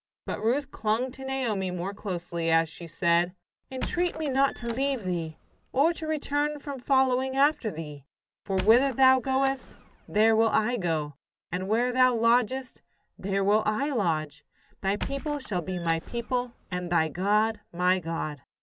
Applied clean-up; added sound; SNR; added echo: none; Squeak; 14 dB; none.